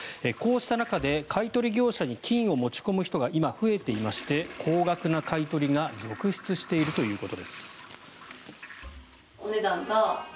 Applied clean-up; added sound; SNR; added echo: none; Hiss + Toilet flush; 17 dB; none.